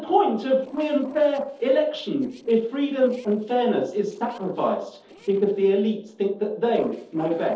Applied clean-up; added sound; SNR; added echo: neural separator model SepFormer DNS4.